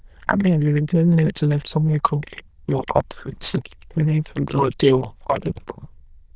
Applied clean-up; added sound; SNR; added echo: neural diffusion model UNIVERSE++.